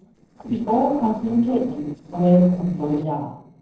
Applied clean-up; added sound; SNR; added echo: neural separator model SepFormer DNS4.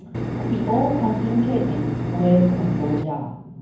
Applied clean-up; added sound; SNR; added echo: none; Engine; 3 dB; reverberation time 0.9 s.